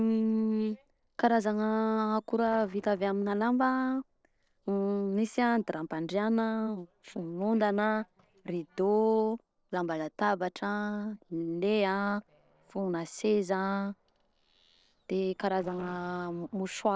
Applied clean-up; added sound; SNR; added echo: neural separator model SepFormer DNS4.